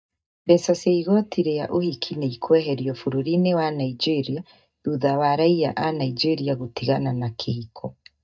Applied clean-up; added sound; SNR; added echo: neural mask model DeepFilterNet 3.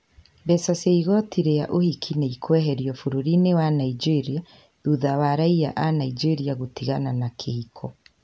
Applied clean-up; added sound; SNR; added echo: none; none; none; none.